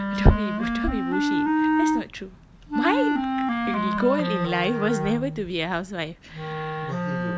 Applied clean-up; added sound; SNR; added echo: none; Wind instrument, woodwind instrument; 0 dB; none.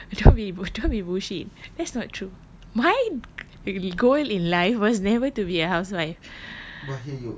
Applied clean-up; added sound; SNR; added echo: none; none; none; none.